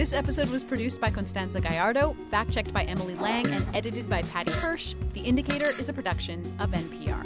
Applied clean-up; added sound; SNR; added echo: none; Fart; 7 dB; none.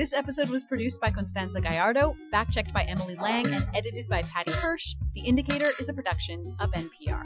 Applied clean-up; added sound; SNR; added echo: classical method Wiener filter.